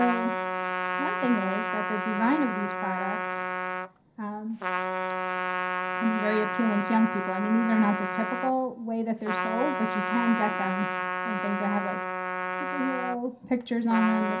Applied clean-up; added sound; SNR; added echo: none; Trumpet; 2 dB; reverberation time 0.3 s.